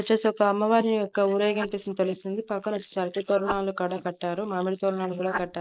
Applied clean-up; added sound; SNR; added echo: neural mask model Resemble Enhance denoiser.